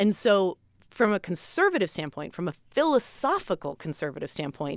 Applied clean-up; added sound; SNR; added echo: none; none; none; none.